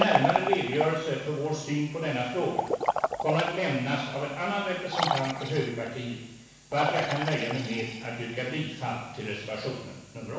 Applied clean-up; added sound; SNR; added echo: none; Liquid; 3 dB; reverberation time 1.1 s.